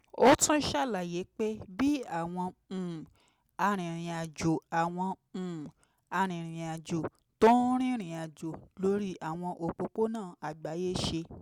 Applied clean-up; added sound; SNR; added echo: none; none; none; none.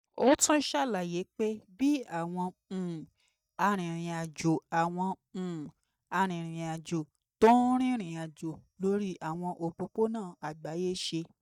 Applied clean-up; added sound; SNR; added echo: neural mask model DeepFilterNet 3.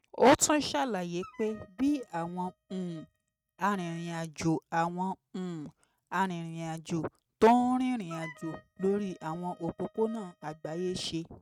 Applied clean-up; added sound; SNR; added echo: neural mask model RNNoise.